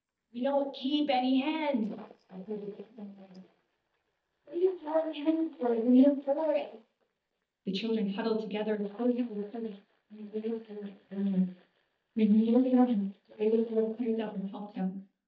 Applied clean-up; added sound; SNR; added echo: neural mask model DeepFilterNet 3.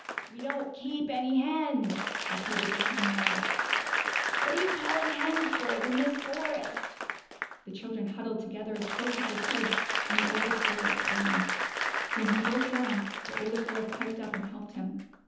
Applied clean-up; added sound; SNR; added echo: none; Applause / Crowd; -1 dB; reverberation time 0.9 s.